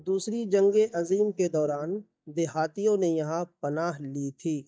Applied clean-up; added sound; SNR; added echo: neural mask model DeepFilterNet 3.